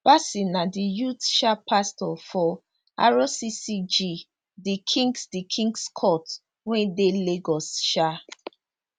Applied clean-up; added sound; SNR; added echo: none; none; none; none.